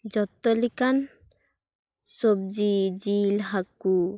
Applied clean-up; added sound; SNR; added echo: neural mask model Resemble Enhance denoiser.